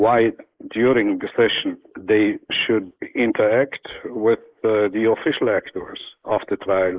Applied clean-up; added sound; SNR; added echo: neural mask model Resemble Enhance denoiser.